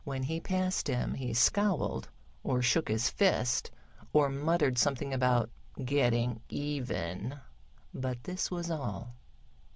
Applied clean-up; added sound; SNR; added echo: none; none; none; none.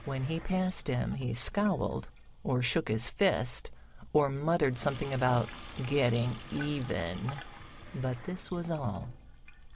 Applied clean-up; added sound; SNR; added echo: none; Sink (filling or washing); 17 dB; none.